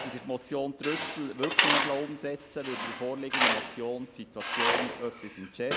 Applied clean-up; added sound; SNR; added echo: none; Tools; -4 dB; none.